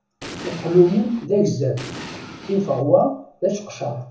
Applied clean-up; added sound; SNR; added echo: none; Explosion; 14 dB; reverberation time 0.6 s.